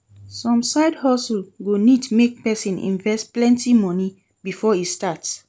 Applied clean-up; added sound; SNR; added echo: none; none; none; none.